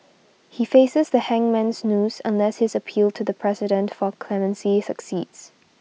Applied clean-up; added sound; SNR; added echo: none; none; none; none.